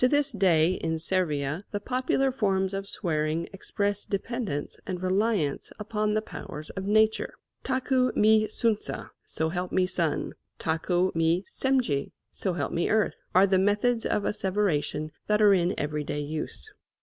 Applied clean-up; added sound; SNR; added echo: none; none; none; none.